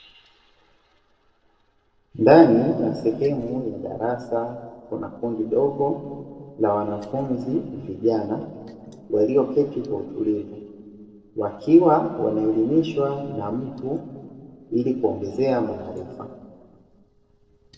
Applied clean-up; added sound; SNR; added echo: neural separator model SepFormer DNS4.